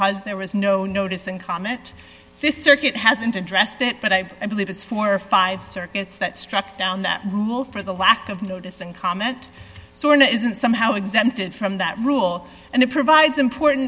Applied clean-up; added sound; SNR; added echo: none; none; none; none.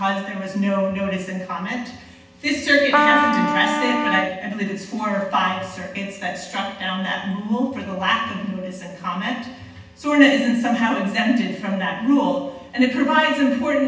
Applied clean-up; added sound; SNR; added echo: none; Trumpet; -1 dB; reverberation time 0.9 s.